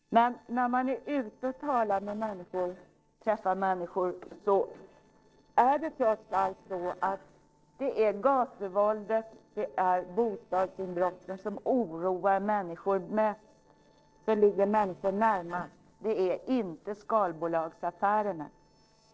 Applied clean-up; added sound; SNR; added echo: neural separator model SepFormer DNS4.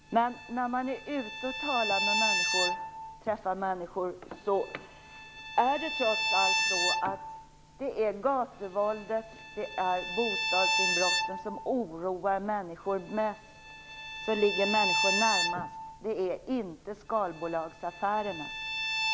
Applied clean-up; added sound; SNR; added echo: none; Bowed string instrument; 2 dB; none.